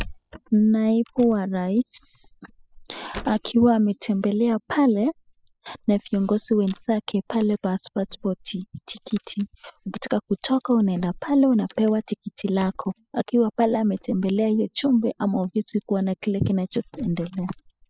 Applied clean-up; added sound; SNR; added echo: classical method spectral subtraction.